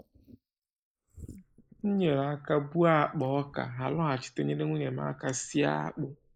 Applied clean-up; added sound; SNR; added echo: neural mask model Resemble Enhance denoiser.